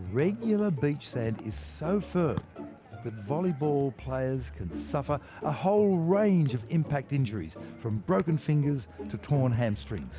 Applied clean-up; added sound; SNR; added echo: none; none; none; none.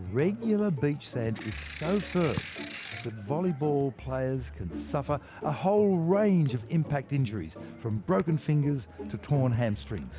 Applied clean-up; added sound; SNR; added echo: none; Ratchet, pawl / Percussion; 14 dB; none.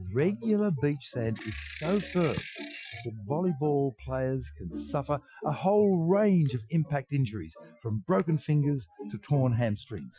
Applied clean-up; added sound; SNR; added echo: classical method Wiener filter.